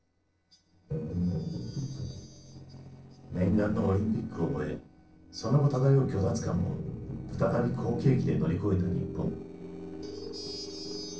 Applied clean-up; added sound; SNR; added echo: neural separator model SepFormer DNS4.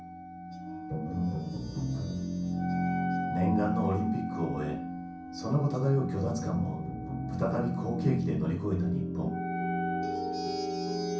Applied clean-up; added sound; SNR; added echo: none; Wind instrument, woodwind instrument; 9 dB; reverberation time 0.6 s.